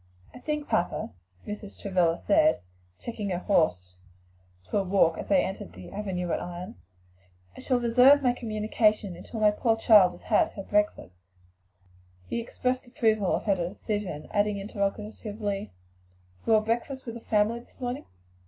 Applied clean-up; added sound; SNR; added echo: none; none; none; none.